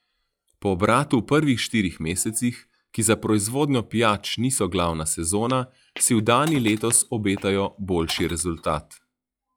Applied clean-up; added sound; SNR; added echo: classical method log-MMSE.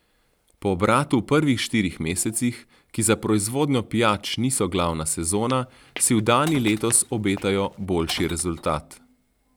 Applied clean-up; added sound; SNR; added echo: none; Squeak / Walk, footsteps + Glass; 17 dB; none.